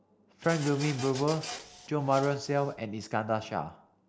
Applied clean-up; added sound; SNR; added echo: none; Printer; 12 dB; none.